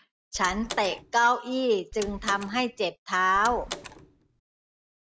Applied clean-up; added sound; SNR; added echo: none; Door; 13 dB; none.